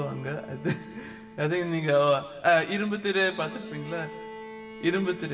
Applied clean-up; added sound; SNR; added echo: none; Bowed string instrument; 15 dB; reverberation time 3.0 s.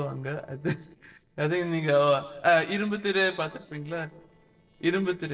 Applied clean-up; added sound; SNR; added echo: neural separator model SepFormer DNS4.